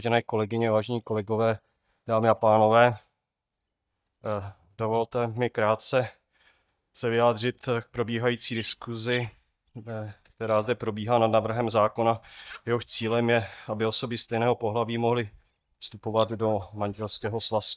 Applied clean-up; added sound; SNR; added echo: neural mask model DeepFilterNet 3.